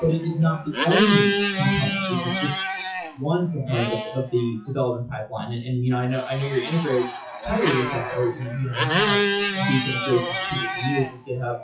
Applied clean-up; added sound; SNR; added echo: classical method WPE with log-MMSE.